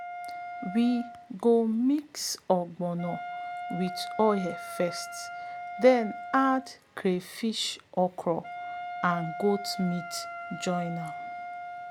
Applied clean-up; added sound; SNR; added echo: none; Wind instrument, woodwind instrument; 10 dB; none.